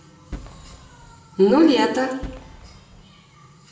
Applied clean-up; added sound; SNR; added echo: none; Fireworks; 18 dB; reverberation time 0.8 s.